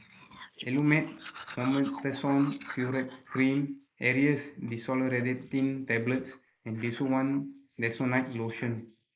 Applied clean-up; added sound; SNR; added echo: neural mask model Resemble Enhance denoiser.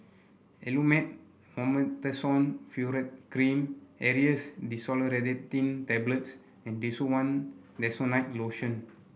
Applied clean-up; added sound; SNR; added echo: none; none; none; none.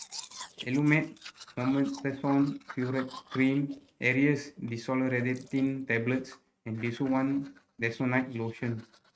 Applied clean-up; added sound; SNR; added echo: neural mask model RNNoise.